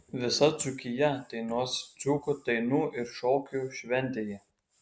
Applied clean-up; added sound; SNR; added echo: none; none; none; none.